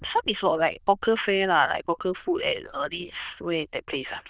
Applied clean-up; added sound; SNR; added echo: neural diffusion model UNIVERSE++.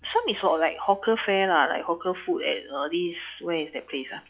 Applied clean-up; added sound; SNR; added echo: classical method log-MMSE.